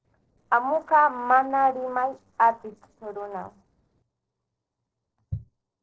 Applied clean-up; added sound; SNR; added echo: neural separator model SepFormer DNS4.